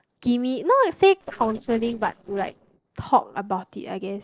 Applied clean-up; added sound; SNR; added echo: neural separator model SepFormer DNS4.